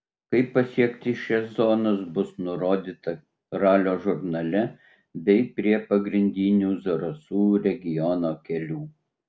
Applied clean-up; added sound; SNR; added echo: none; none; none; none.